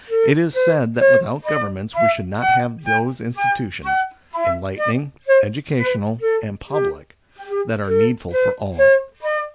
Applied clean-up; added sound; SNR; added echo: none; Wind instrument, woodwind instrument; -5 dB; none.